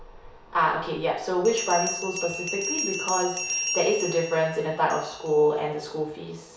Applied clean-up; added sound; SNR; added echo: none; Bell; 8 dB; reverberation time 0.6 s.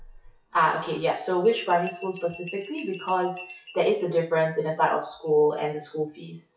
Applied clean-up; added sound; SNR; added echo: classical method WPE with log-MMSE.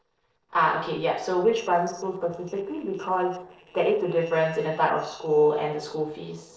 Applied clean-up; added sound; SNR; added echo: neural separator model SepFormer DNS4.